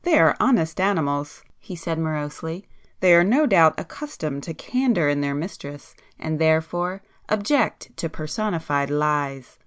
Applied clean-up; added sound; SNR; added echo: none; none; none; none.